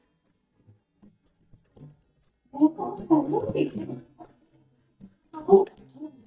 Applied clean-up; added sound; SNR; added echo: neural mask model DeepFilterNet 3.